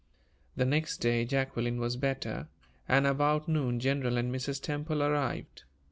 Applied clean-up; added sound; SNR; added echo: none; none; none; none.